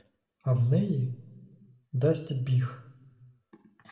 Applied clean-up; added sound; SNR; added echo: none; none; none; reverberation time 1.1 s.